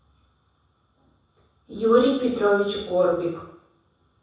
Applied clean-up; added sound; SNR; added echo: none; none; none; reverberation time 0.7 s.